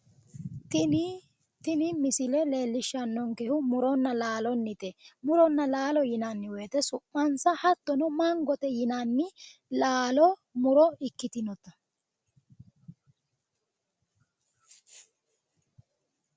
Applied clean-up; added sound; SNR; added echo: none; none; none; none.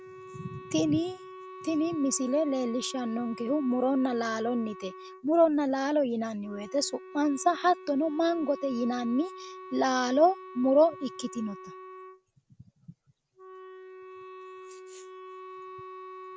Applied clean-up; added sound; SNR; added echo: none; Wind instrument, woodwind instrument; 16 dB; none.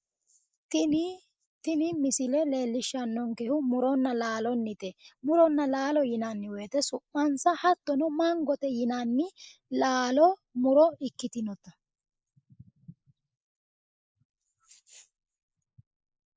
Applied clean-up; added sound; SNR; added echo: neural mask model Resemble Enhance denoiser.